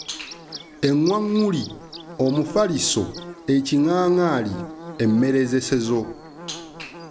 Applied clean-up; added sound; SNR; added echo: none; Buzz / Bird; 16 dB; none.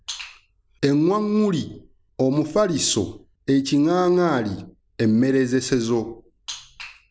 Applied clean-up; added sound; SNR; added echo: none; none; none; none.